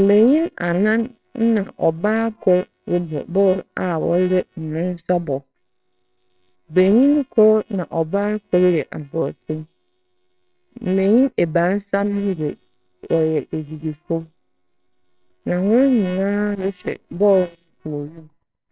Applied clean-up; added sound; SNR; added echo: neural separator model SepFormer WHAMR!.